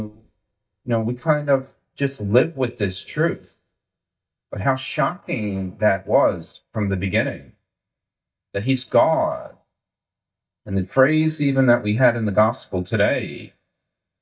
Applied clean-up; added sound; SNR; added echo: neural mask model DeepFilterNet 3.